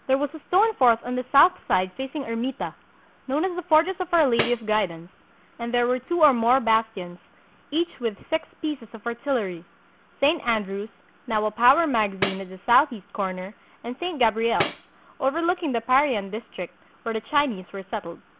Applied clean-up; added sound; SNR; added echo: none; Tambourine; 3 dB; none.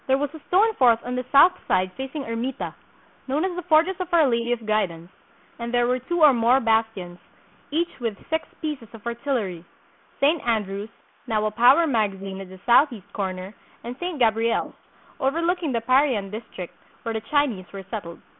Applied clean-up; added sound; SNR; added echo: neural mask model Resemble Enhance denoiser.